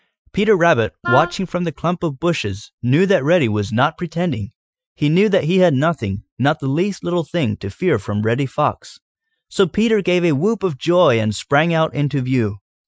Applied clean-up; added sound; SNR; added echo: classical method Wiener filter.